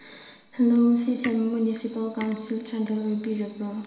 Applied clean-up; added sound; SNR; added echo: none; Tick; 19 dB; reverberation time 0.7 s.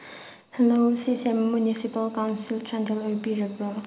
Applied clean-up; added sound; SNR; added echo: none; none; none; none.